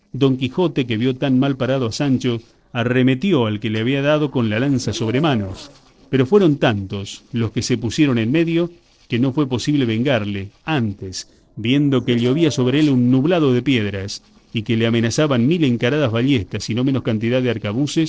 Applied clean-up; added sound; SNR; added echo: neural separator model SepFormer DNS4.